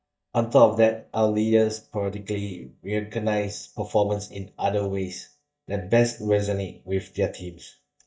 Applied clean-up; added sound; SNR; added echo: neural mask model DeepFilterNet 3.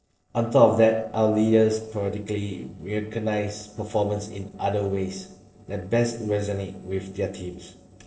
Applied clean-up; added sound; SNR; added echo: neural separator model SepFormer DNS4.